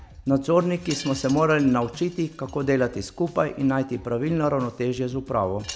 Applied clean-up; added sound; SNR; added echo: none; Wind chime + Drum kit; 18 dB; none.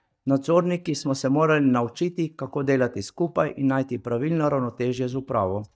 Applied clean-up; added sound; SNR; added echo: neural mask model DeepFilterNet 3.